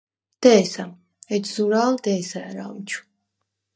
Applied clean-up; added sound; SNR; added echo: neural mask model DeepFilterNet 3.